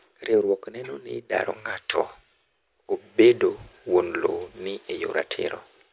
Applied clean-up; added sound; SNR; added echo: none; none; none; none.